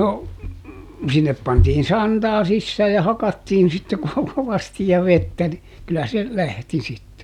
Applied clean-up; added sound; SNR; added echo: none; none; none; none.